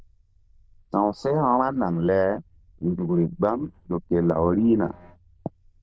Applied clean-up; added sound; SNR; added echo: neural diffusion model UNIVERSE++.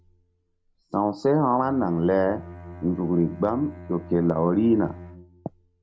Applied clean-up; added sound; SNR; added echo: none; Bowed string instrument; 18 dB; none.